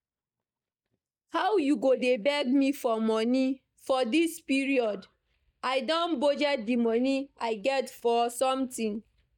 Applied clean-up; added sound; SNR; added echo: neural mask model DeepFilterNet 3.